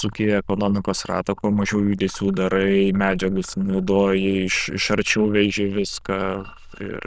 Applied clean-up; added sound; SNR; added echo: neural diffusion model UNIVERSE++.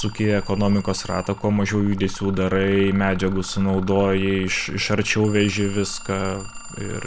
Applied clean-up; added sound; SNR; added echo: none; Telephone + Mechanisms; 19 dB; none.